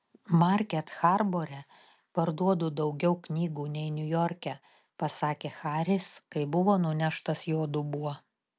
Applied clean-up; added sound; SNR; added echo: none; none; none; none.